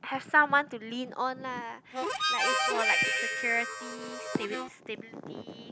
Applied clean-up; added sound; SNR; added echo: none; Harmonica; -1 dB; none.